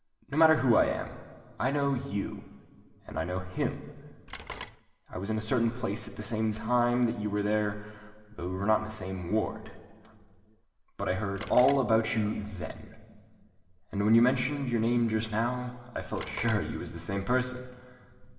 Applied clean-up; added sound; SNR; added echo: none; Telephone; 15 dB; reverberation time 2.1 s.